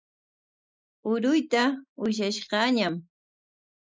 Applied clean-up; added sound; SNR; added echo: neural mask model Resemble Enhance denoiser.